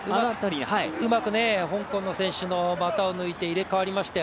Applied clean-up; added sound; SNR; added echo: none; Tabla; 19 dB; none.